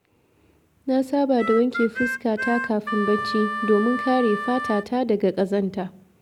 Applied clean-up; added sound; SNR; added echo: none; Harmonica; 6 dB; none.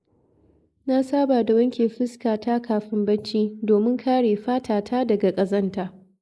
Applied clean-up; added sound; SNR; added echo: neural mask model Resemble Enhance denoiser.